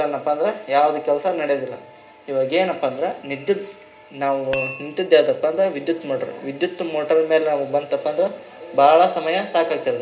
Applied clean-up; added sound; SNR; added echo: none; Glass; 13 dB; reverberation time 0.2 s.